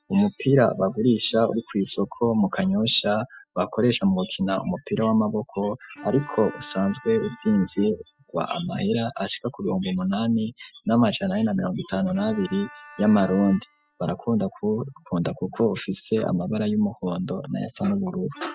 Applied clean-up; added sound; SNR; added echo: classical method spectral subtraction.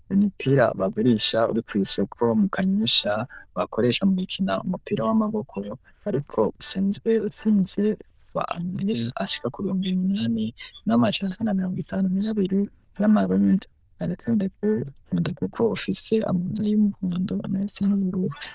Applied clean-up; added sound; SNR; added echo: neural diffusion model UNIVERSE++.